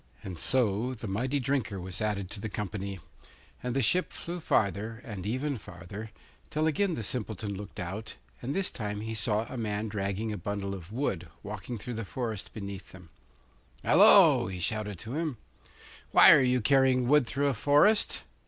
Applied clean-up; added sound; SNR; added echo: none; none; none; none.